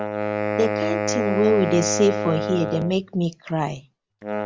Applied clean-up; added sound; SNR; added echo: none; Wind instrument, woodwind instrument; 3 dB; none.